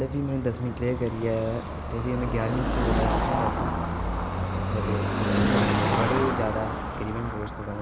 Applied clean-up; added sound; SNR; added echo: none; Car passing by / Traffic noise, roadway noise; -3 dB; none.